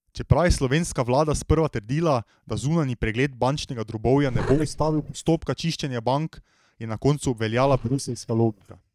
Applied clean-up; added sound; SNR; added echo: neural mask model DeepFilterNet 3.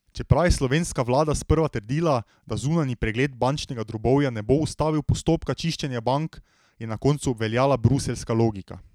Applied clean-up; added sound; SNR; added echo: none; none; none; none.